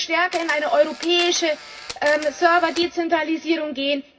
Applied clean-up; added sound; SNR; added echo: none; Camera; 16 dB; reverberation time 0.4 s.